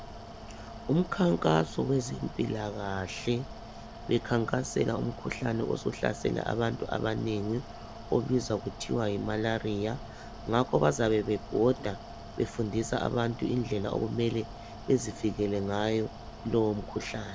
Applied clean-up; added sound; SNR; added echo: none; Mechanical fan; 13 dB; none.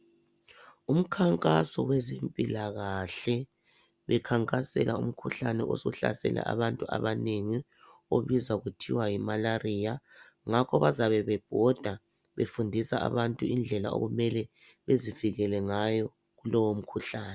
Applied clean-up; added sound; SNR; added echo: none; none; none; none.